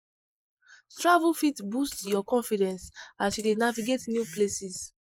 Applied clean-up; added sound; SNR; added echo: neural mask model Resemble Enhance denoiser.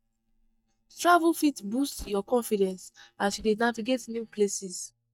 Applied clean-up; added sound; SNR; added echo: neural mask model DeepFilterNet 3.